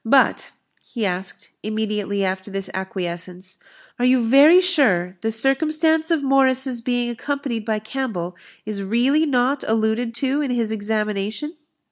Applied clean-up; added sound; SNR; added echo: none; none; none; none.